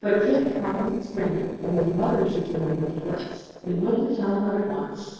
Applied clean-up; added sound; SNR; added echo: neural separator model SepFormer DNS4.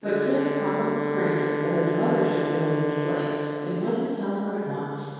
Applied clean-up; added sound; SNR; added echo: none; Wind instrument, woodwind instrument; 3 dB; reverberation time 2.2 s.